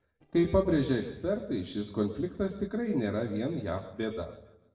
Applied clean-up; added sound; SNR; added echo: neural separator model SepFormer DNS4.